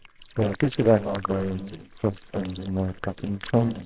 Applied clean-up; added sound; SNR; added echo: neural separator model SepFormer WHAMR!.